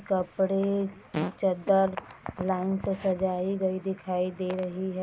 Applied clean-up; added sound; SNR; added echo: none; Fart; 14 dB; none.